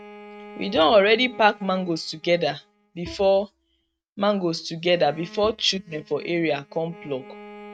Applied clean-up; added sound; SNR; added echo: neural mask model RNNoise.